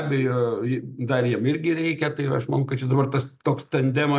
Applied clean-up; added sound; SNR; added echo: none; none; none; none.